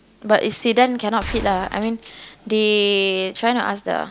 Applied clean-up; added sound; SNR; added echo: none; Gunshot, gunfire; 14 dB; none.